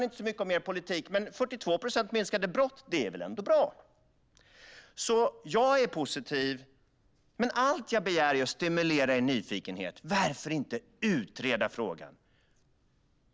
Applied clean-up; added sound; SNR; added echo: none; none; none; none.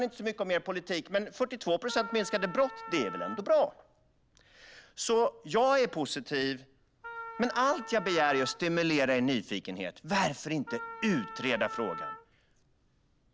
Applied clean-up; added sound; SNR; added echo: none; Wind instrument, woodwind instrument; 11 dB; none.